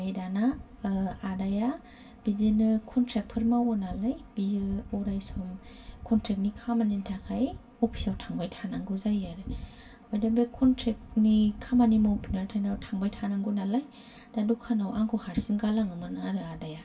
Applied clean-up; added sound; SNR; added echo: none; none; none; reverberation time 0.1 s.